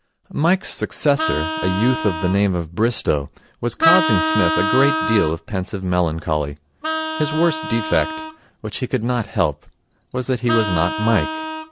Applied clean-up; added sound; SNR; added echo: none; Vehicle horn, car horn, honking; 5 dB; none.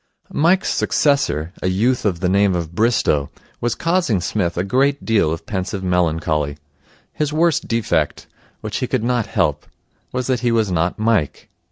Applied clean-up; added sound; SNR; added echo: none; none; none; none.